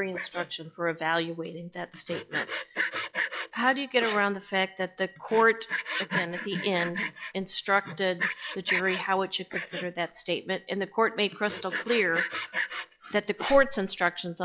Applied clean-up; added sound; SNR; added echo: classical method log-MMSE.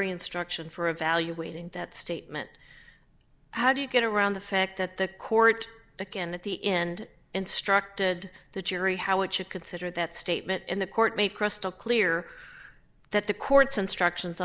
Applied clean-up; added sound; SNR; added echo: none; none; none; none.